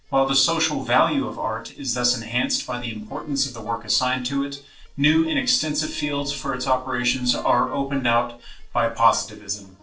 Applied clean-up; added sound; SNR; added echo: neural separator model SepFormer DNS4.